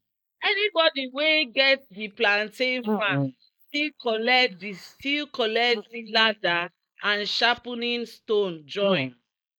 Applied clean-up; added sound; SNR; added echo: neural mask model Resemble Enhance denoiser.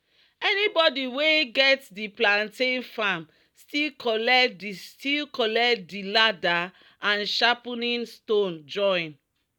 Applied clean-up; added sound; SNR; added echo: none; none; none; none.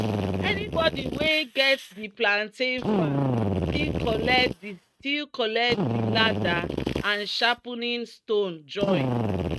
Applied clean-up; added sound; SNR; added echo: neural mask model RNNoise.